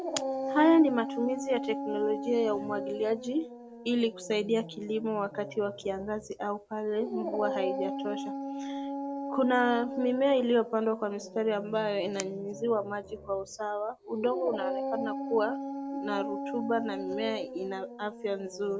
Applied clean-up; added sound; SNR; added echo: none; Dog; 7 dB; none.